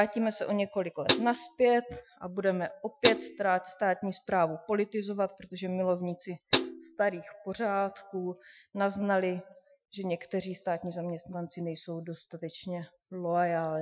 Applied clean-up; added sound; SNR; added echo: classical method Wiener filter.